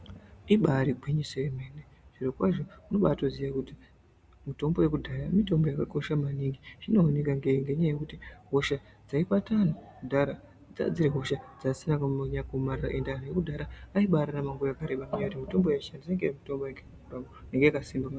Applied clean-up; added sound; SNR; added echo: none; none; none; none.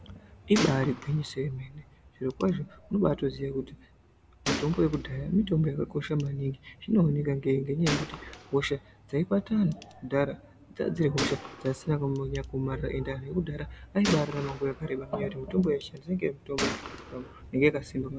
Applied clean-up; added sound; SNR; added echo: none; Gunshot, gunfire; 11 dB; none.